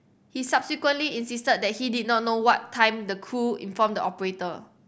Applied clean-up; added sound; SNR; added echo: none; none; none; none.